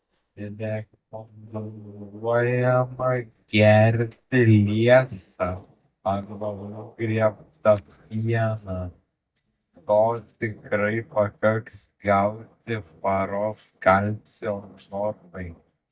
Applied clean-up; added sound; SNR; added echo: neural mask model DeepFilterNet 3.